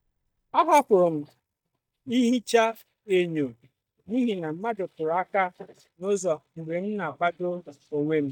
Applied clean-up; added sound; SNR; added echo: neural mask model DeepFilterNet 3.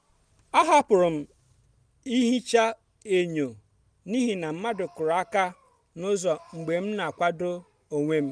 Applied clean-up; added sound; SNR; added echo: none; none; none; none.